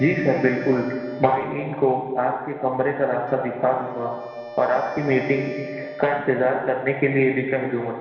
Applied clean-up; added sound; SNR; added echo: none; Wind instrument, woodwind instrument; 15 dB; reverberation time 1.6 s.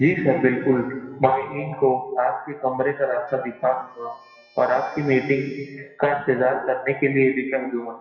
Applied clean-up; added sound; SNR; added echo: classical method WPE with log-MMSE.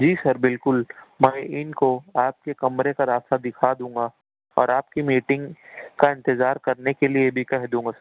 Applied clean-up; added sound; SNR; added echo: none; none; none; none.